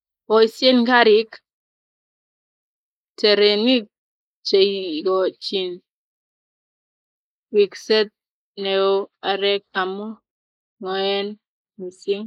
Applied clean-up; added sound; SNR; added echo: neural mask model Resemble Enhance denoiser.